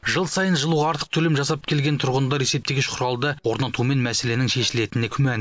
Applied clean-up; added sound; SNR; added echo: none; none; none; none.